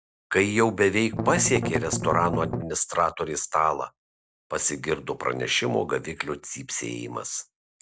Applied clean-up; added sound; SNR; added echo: none; Strum; 3 dB; none.